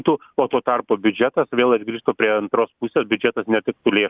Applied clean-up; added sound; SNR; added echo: none; none; none; none.